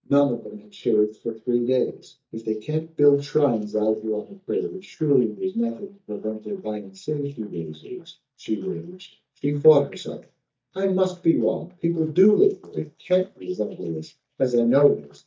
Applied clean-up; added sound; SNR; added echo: neural mask model DeepFilterNet 3.